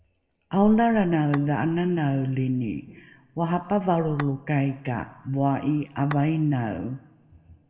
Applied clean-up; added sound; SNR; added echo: none; Tap / Glass; 19 dB; reverberation time 1.0 s.